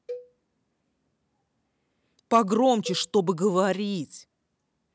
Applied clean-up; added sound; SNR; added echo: none; Cowbell; 18 dB; none.